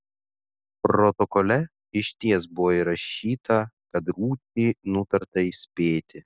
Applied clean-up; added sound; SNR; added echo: none; none; none; none.